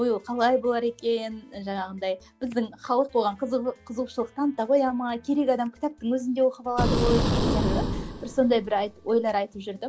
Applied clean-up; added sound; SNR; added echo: none; Boom; 0 dB; none.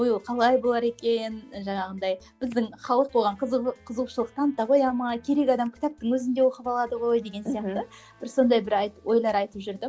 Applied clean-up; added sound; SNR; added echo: none; none; none; none.